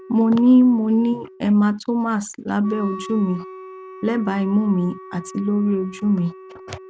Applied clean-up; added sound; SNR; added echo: none; Wind instrument, woodwind instrument; 19 dB; none.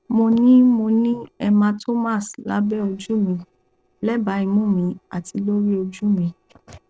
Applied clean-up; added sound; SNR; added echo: neural separator model SepFormer DNS4.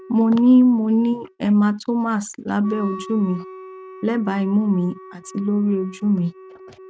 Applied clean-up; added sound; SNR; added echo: neural mask model RNNoise.